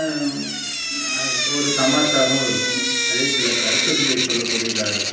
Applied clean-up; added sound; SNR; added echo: none; Drip / Sink (filling or washing); -3 dB; reverberation time 0.9 s.